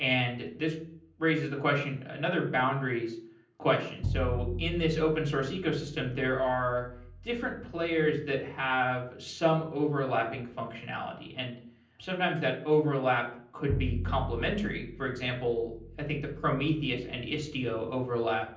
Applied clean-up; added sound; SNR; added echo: none; Bowed string instrument; 10 dB; reverberation time 0.6 s.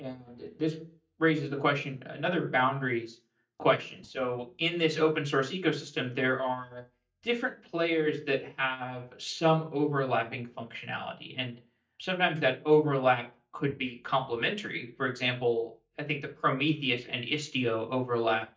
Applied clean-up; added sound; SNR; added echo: neural mask model DeepFilterNet 3.